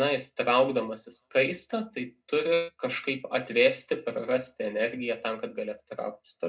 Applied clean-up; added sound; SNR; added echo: none; none; none; reverberation time 0.2 s.